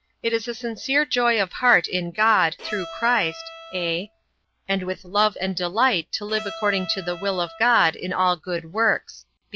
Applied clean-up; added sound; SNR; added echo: none; Bowed string instrument; 14 dB; none.